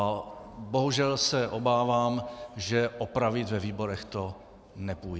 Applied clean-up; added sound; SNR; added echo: none; none; none; none.